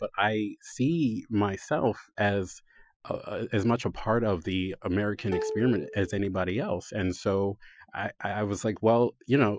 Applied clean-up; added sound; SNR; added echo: classical method Wiener filter.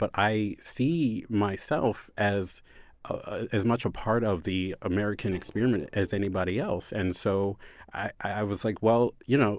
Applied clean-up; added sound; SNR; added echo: neural separator model SepFormer DNS4.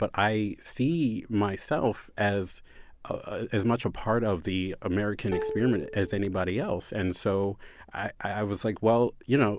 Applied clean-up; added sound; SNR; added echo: none; Plucked string instrument; 10 dB; none.